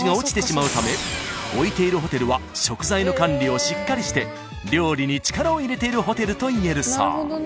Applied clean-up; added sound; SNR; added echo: none; none; none; none.